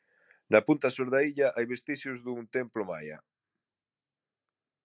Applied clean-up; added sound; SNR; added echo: none; none; none; none.